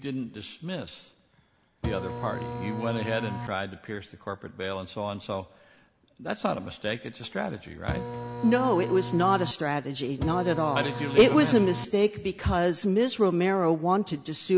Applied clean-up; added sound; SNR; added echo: none; Printer; 7 dB; none.